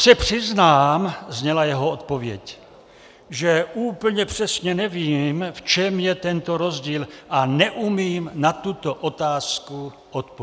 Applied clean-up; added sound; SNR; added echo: none; none; none; none.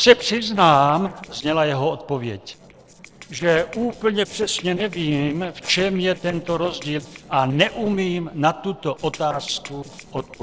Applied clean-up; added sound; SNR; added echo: neural separator model SepFormer DNS4.